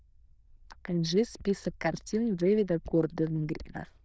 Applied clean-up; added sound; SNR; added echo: neural diffusion model UNIVERSE++.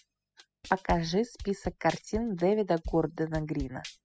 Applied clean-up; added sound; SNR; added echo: classical method spectral subtraction.